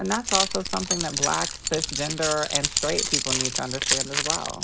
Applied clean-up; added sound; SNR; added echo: none; Keys jangling; -2 dB; none.